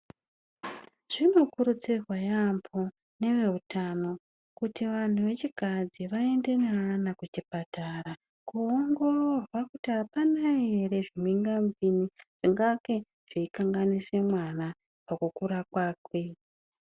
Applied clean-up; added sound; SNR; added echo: none; none; none; none.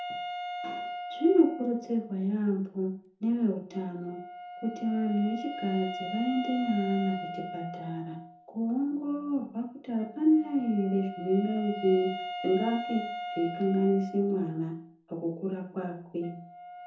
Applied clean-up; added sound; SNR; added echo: none; Wind instrument, woodwind instrument; 10 dB; reverberation time 0.5 s.